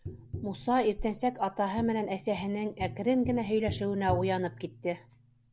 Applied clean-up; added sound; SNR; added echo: none; Tap; 11 dB; none.